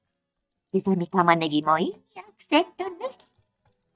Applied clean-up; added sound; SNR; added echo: neural mask model DeepFilterNet 3.